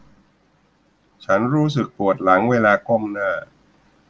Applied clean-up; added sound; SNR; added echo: none; none; none; none.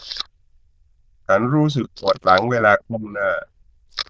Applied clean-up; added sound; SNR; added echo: neural diffusion model UNIVERSE++.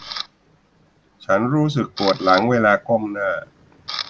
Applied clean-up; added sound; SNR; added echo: none; Camera; 14 dB; none.